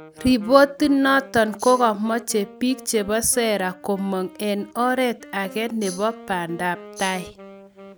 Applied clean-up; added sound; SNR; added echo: none; Tambourine + Wind instrument, woodwind instrument; 19 dB; none.